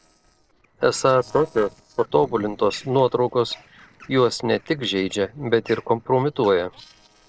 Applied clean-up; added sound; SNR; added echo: neural separator model SepFormer DNS4.